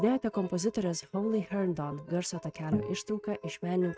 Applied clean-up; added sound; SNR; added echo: neural mask model RNNoise.